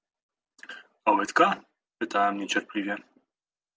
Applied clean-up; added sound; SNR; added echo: none; none; none; none.